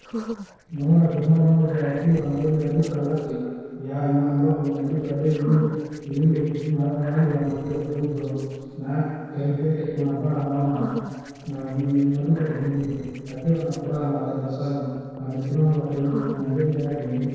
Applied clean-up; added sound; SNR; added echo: neural separator model SepFormer DNS4.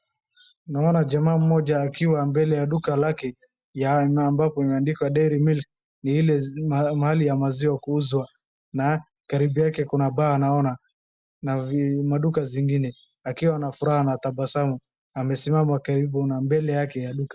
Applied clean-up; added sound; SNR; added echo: none; none; none; none.